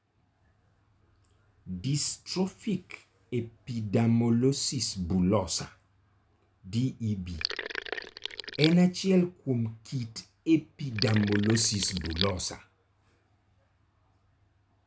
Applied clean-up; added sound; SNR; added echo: none; Sink (filling or washing); 6 dB; none.